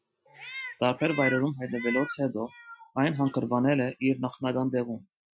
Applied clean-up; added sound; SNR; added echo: classical method Wiener filter.